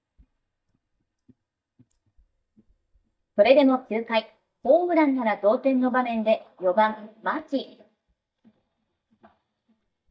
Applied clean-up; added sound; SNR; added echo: neural mask model DeepFilterNet 3.